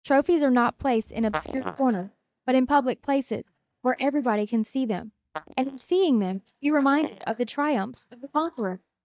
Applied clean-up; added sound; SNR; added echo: neural mask model DeepFilterNet 3.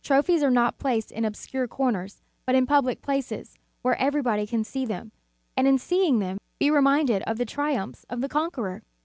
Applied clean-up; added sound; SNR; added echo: none; none; none; none.